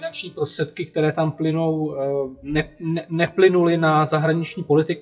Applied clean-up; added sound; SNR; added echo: classical method WPE with log-MMSE.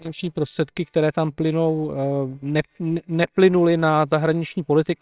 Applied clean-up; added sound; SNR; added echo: neural separator model SepFormer WHAMR!.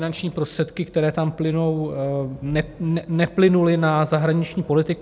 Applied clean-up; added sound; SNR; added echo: none; none; none; none.